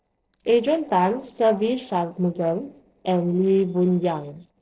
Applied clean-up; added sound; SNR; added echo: neural separator model SepFormer DNS4.